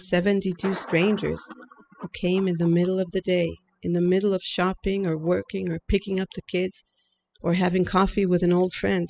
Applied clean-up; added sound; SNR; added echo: classical method spectral subtraction.